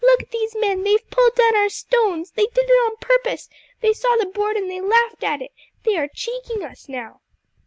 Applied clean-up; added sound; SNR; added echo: none; none; none; none.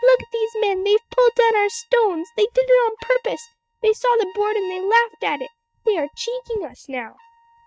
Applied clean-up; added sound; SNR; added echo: neural mask model RNNoise.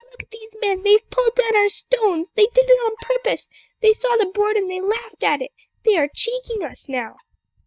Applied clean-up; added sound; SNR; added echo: neural mask model DeepFilterNet 3.